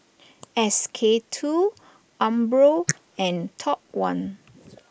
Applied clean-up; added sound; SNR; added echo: neural mask model Resemble Enhance denoiser.